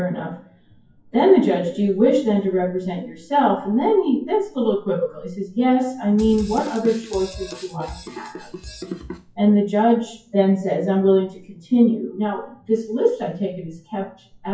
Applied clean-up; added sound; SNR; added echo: classical method WPE with log-MMSE.